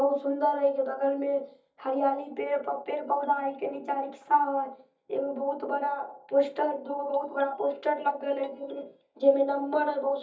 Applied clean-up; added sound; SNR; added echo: neural mask model DeepFilterNet 3.